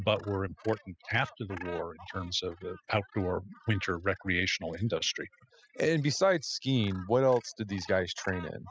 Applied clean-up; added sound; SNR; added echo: classical method spectral subtraction.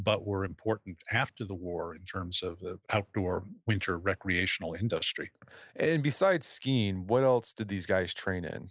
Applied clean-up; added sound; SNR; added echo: none; none; none; none.